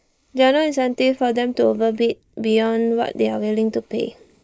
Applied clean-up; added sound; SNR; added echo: neural mask model Resemble Enhance denoiser.